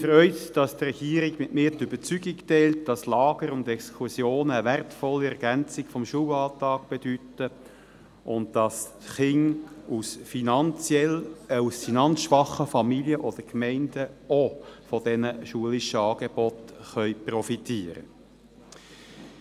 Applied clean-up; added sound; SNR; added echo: none; none; none; none.